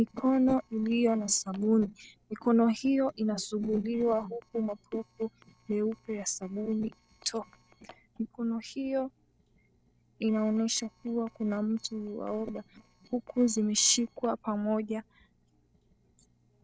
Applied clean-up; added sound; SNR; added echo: neural separator model SepFormer DNS4.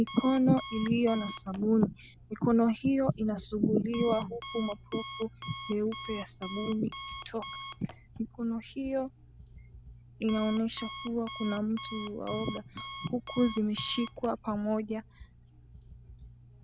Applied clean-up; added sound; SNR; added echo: none; Alarm; 11 dB; none.